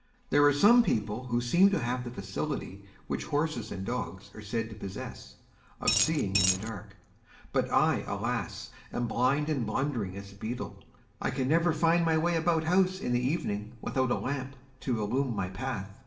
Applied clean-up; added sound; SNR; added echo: none; Coin (dropping); -1 dB; reverberation time 0.7 s.